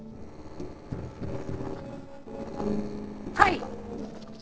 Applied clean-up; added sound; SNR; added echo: neural separator model SepFormer DNS4.